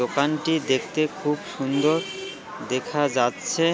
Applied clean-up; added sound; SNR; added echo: none; none; none; none.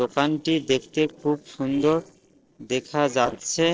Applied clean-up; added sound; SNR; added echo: neural separator model SepFormer DNS4.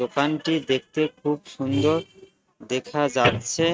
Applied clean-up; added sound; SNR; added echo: neural mask model RNNoise.